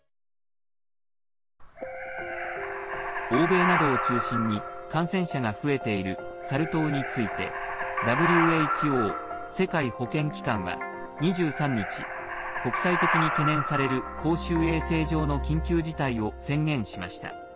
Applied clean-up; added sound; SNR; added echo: none; Animal; 2 dB; none.